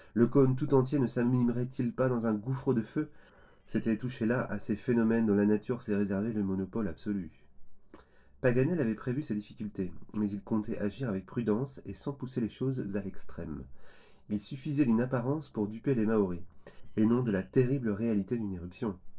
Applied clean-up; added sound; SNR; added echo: neural separator model SepFormer DNS4.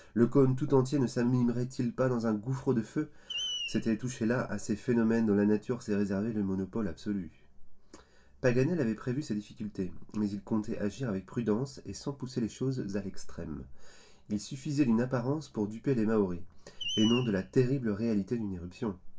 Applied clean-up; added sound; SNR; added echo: none; Screech; 13 dB; reverberation time 0.2 s.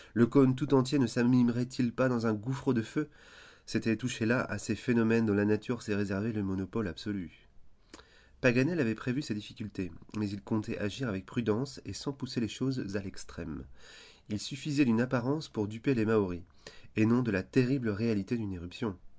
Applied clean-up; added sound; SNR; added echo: none; none; none; none.